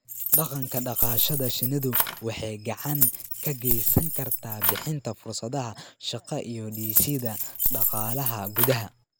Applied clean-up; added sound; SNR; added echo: none; Keys jangling; -4 dB; none.